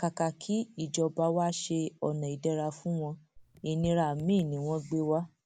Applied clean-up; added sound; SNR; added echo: none; Raindrop / Drip; 20 dB; none.